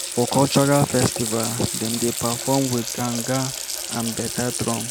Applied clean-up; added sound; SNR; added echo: none; Water tap, faucet; 6 dB; none.